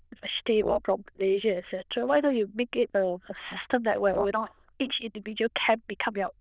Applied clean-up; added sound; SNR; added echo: neural diffusion model UNIVERSE++.